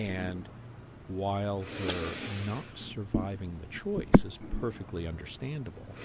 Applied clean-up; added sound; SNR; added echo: none; Breathing; -2 dB; none.